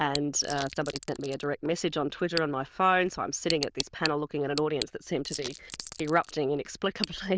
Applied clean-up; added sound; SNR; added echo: neural diffusion model UNIVERSE++.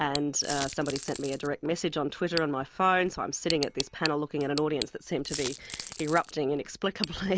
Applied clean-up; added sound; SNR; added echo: none; Tick + Coin (dropping); 10 dB; none.